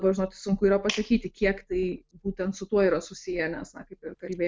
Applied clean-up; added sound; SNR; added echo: none; none; none; none.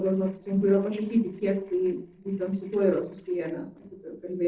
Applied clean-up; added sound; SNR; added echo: neural separator model SepFormer DNS4.